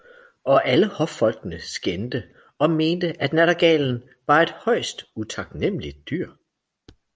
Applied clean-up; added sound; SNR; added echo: none; none; none; none.